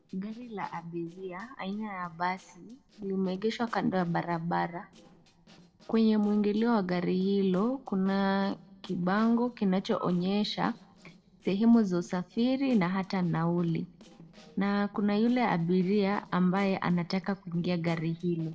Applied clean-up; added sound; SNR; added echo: neural separator model SepFormer DNS4.